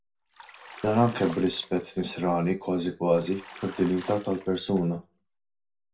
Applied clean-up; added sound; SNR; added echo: none; Bathtub (filling or washing); 19 dB; reverberation time 0.2 s.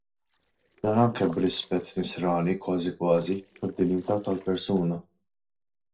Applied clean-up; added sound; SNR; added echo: neural separator model SepFormer DNS4.